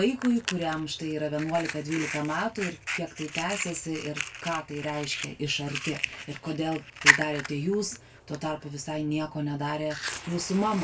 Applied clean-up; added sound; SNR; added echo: none; Fire; 3 dB; reverberation time 0.2 s.